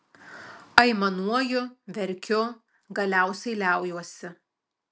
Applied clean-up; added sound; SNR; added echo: none; none; none; none.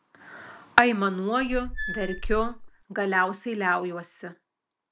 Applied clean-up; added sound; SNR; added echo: none; Squeak / Screech; 4 dB; none.